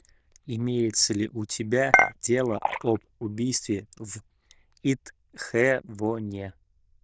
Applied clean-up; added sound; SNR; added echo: neural diffusion model UNIVERSE++.